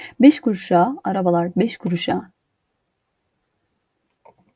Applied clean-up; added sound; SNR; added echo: none; none; none; none.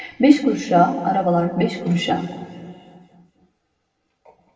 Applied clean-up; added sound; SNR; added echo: none; none; none; reverberation time 2.1 s.